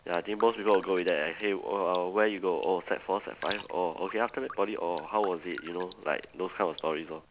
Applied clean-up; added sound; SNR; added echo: none; Raindrop; 18 dB; none.